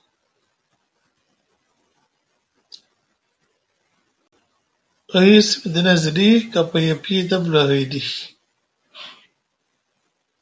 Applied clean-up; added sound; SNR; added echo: none; none; none; none.